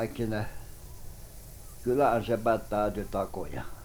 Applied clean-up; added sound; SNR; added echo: none; Wind; 10 dB; none.